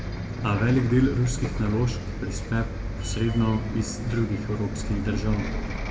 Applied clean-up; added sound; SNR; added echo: none; Bus; 4 dB; reverberation time 1.2 s.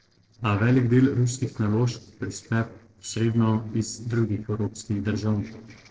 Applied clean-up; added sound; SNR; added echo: neural separator model SepFormer DNS4.